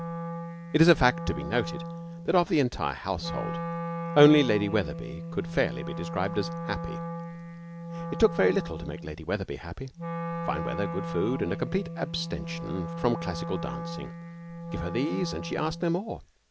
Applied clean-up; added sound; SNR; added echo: none; Wind instrument, woodwind instrument; 7 dB; none.